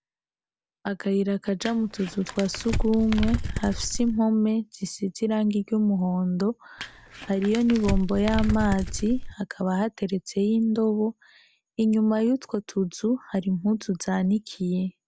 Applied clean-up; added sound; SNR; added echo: none; Crumpling, crinkling; 4 dB; none.